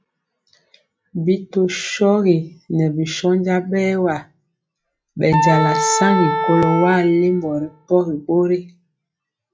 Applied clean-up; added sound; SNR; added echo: classical method log-MMSE.